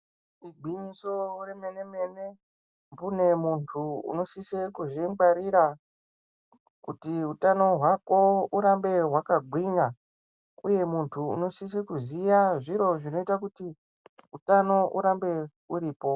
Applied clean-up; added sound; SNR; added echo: none; none; none; none.